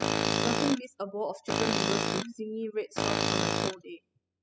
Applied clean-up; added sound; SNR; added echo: classical method spectral subtraction.